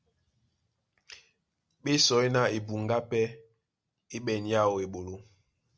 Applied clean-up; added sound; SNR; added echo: none; none; none; none.